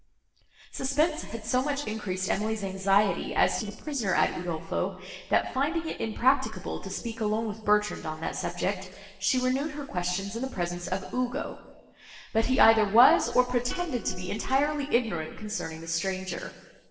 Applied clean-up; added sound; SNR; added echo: neural separator model SepFormer DNS4.